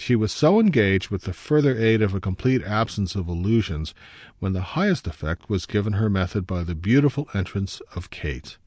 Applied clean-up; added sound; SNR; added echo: none; none; none; none.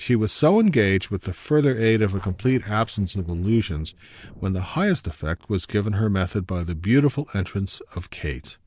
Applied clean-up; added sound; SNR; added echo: neural separator model SepFormer DNS4.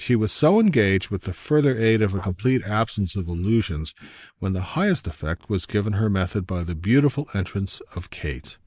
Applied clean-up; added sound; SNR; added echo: neural mask model Resemble Enhance denoiser.